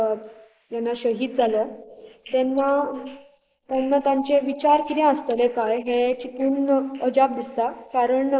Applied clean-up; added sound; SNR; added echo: neural mask model Resemble Enhance denoiser.